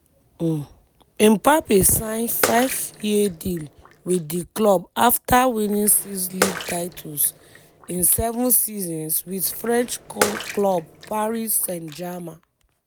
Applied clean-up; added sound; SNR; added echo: none; Bathtub (filling or washing) / Water / Splash, splatter; 11 dB; none.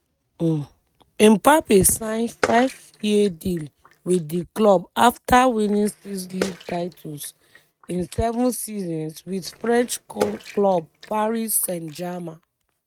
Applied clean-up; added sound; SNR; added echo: neural mask model RNNoise.